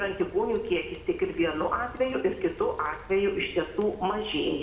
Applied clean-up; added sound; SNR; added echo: none; Rain; 19 dB; reverberation time 0.8 s.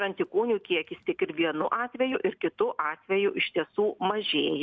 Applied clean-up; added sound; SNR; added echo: none; none; none; none.